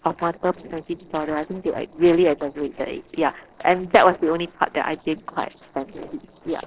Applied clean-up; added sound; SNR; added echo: neural separator model SepFormer DNS4.